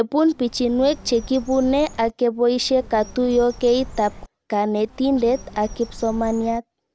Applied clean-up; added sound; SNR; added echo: none; Bird; 17 dB; none.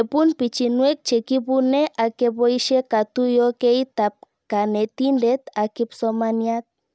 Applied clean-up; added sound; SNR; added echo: none; none; none; none.